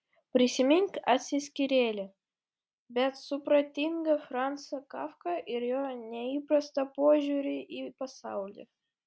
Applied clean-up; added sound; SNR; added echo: none; none; none; none.